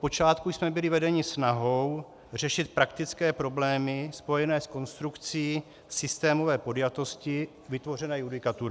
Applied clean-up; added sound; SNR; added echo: none; none; none; none.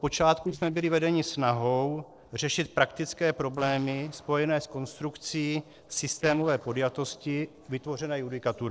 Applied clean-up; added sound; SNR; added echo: neural separator model SepFormer DNS4.